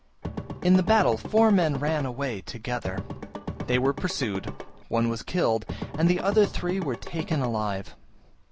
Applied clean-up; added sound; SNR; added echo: none; Drum / Drum kit; 10 dB; none.